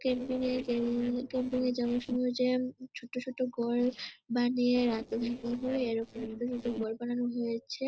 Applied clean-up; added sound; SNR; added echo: neural separator model SepFormer DNS4.